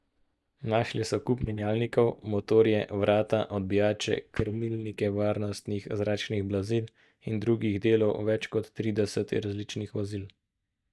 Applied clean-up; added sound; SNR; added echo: neural mask model DeepFilterNet 3.